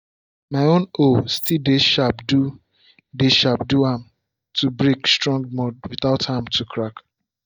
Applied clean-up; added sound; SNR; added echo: neural mask model DeepFilterNet 3.